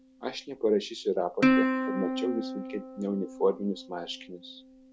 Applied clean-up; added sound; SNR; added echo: none; Plucked string instrument; 0 dB; none.